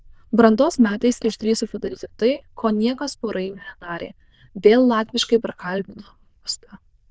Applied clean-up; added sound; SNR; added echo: neural diffusion model UNIVERSE++.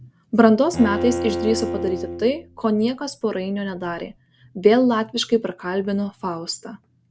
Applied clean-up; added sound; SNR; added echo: none; Bowed string instrument; 8 dB; none.